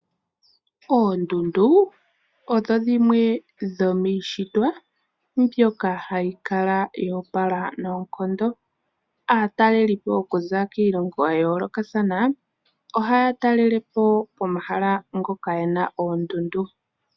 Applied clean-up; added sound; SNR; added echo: none; none; none; none.